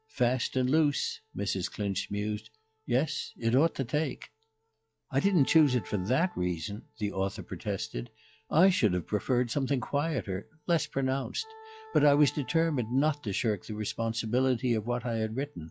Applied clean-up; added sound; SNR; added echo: classical method log-MMSE.